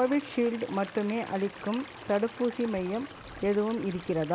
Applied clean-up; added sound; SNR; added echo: none; Stream; 17 dB; none.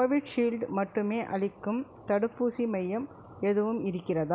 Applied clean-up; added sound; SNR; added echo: none; none; none; none.